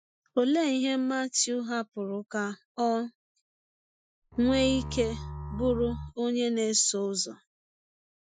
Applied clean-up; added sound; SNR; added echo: classical method Wiener filter.